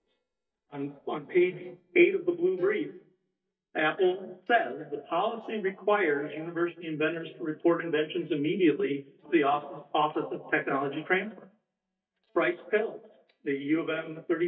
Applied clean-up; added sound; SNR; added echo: neural mask model DeepFilterNet 3.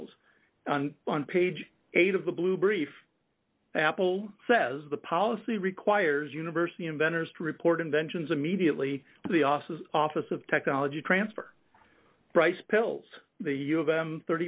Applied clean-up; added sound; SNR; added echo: none; none; none; none.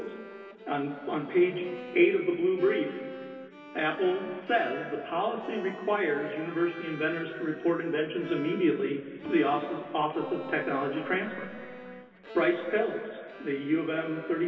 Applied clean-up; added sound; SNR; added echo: none; Bowed string instrument; 14 dB; reverberation time 2.5 s.